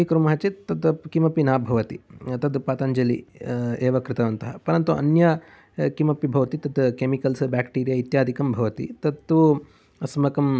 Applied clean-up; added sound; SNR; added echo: none; none; none; none.